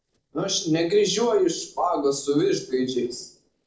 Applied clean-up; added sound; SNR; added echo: neural separator model SepFormer DNS4.